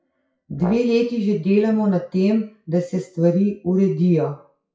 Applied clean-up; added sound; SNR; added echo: classical method WPE with log-MMSE.